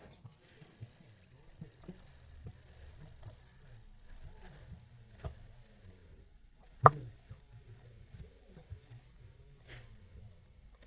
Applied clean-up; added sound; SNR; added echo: neural mask model DeepFilterNet 3.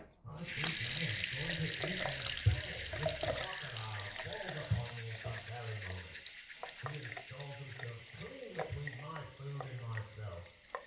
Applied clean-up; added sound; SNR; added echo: none; Sink (filling or washing) / Water tap, faucet / Liquid; 1 dB; reverberation time 0.6 s.